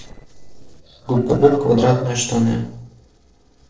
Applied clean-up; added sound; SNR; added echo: neural separator model SepFormer DNS4.